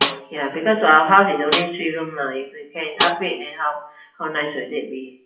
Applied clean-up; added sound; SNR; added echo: classical method WPE with log-MMSE.